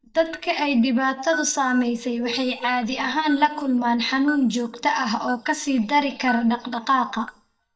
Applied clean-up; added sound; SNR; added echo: neural mask model DeepFilterNet 3.